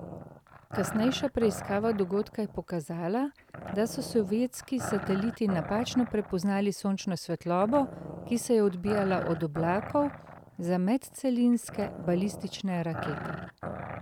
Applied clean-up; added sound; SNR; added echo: none; Growling; 11 dB; none.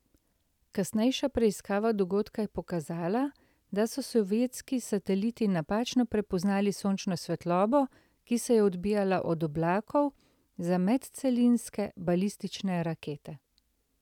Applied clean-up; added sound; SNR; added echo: none; none; none; none.